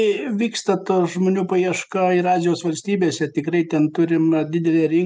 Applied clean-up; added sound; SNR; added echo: none; none; none; none.